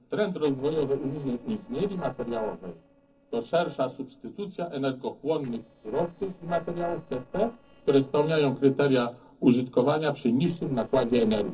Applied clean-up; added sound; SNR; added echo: neural separator model SepFormer DNS4.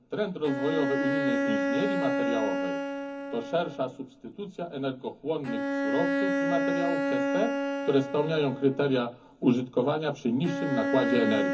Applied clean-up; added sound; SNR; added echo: none; Bowed string instrument; 1 dB; reverberation time 0.3 s.